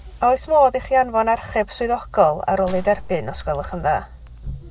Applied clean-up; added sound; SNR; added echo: none; Gunshot, gunfire; 13 dB; none.